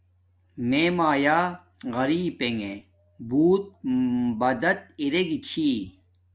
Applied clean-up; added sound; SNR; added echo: none; none; none; none.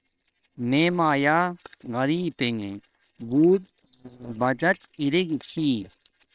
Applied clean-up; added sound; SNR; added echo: neural separator model SepFormer WHAM!.